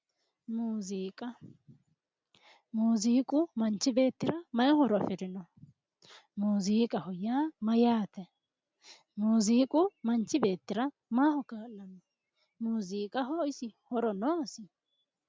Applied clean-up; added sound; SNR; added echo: none; none; none; none.